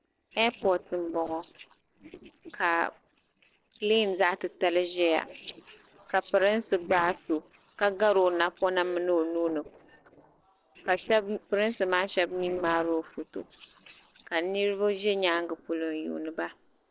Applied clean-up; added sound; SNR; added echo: neural separator model SepFormer DNS4.